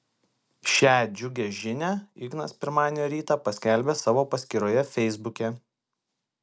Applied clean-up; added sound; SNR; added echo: none; none; none; none.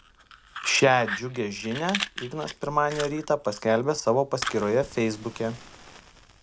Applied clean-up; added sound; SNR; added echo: none; Fire; 12 dB; none.